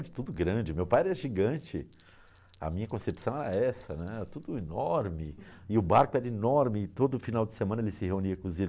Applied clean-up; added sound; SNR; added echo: none; Chime; 1 dB; none.